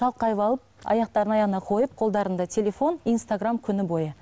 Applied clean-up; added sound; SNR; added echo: none; none; none; none.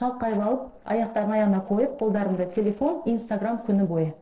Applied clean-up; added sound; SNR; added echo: neural separator model SepFormer DNS4.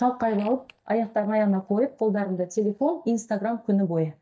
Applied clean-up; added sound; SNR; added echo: neural mask model DeepFilterNet 3.